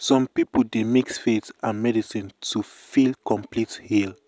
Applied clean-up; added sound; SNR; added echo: none; none; none; none.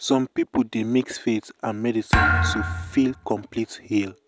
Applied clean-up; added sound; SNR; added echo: none; Thump, thud; -1 dB; none.